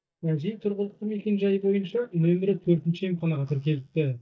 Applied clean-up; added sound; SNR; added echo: neural mask model DeepFilterNet 3.